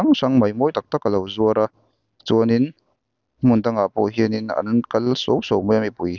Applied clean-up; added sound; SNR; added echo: none; none; none; none.